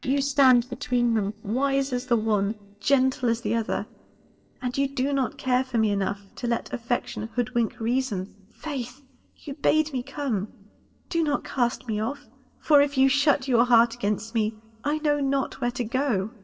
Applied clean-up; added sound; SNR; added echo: neural separator model SepFormer DNS4.